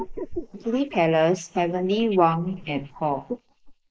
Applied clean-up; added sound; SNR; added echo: neural mask model Resemble Enhance denoiser.